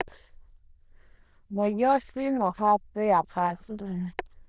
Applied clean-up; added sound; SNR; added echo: neural diffusion model UNIVERSE++.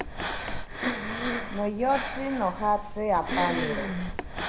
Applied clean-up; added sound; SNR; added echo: none; Breathing; 2 dB; none.